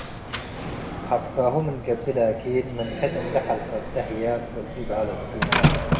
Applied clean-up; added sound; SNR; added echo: none; Slam; 1 dB; reverberation time 0.6 s.